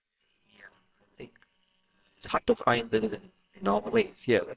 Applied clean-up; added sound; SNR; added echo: neural separator model SepFormer WHAMR!.